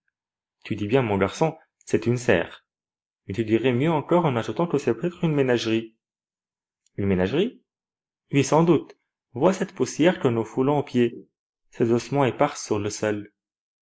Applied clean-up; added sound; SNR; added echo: neural mask model Resemble Enhance denoiser.